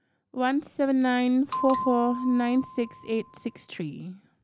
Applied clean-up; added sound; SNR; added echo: none; Bell; 9 dB; none.